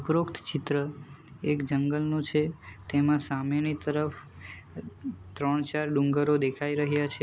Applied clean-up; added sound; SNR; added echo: none; none; none; none.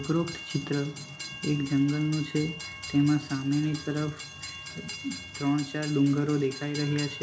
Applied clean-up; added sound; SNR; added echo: none; Train; 12 dB; reverberation time 0.4 s.